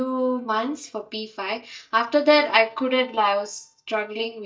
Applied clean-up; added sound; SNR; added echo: neural mask model DeepFilterNet 3.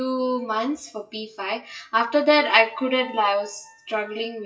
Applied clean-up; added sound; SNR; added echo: classical method WPE with log-MMSE.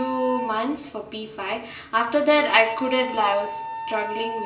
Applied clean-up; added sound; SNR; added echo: none; Wind instrument, woodwind instrument; 10 dB; reverberation time 0.8 s.